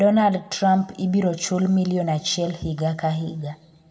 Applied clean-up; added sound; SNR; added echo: none; none; none; reverberation time 1.8 s.